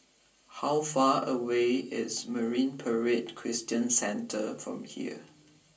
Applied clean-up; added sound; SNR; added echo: none; none; none; reverberation time 0.3 s.